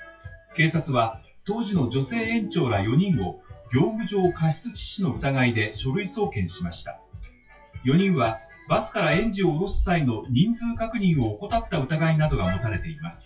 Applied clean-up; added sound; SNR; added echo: classical method WPE with log-MMSE.